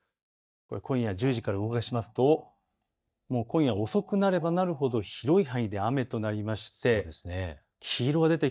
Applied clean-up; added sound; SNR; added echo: neural mask model DeepFilterNet 3.